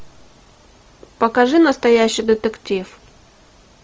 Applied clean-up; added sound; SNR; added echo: none; none; none; none.